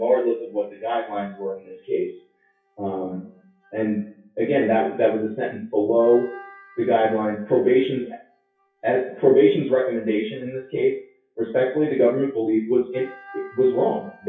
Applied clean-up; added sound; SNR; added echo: classical method WPE with log-MMSE.